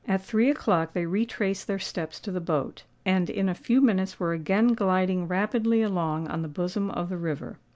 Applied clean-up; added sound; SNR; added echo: none; none; none; none.